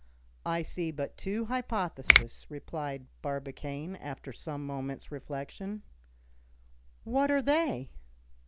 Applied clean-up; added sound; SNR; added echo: none; Finger snapping; -4 dB; none.